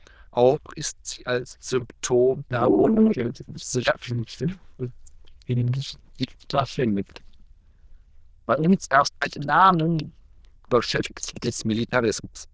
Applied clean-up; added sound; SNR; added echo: neural diffusion model UNIVERSE++.